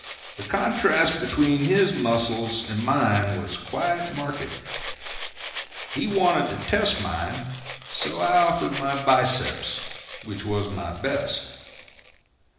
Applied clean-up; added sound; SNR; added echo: none; Rattle (instrument); 9 dB; reverberation time 1.0 s.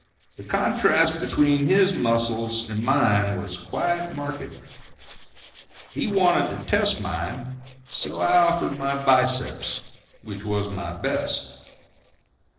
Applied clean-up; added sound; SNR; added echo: neural separator model SepFormer DNS4.